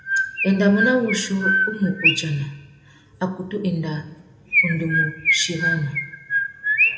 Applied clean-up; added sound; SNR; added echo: none; Chirp, tweet; 0 dB; reverberation time 0.8 s.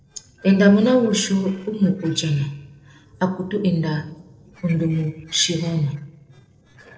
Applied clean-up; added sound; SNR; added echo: neural separator model SepFormer DNS4.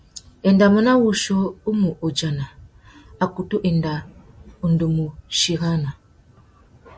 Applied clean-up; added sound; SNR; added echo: none; none; none; none.